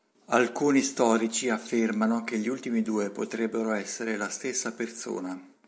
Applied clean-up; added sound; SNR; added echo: none; none; none; none.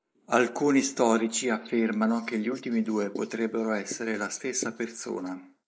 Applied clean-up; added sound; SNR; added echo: neural mask model Resemble Enhance denoiser.